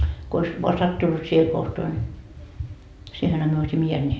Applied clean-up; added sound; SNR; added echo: none; none; none; none.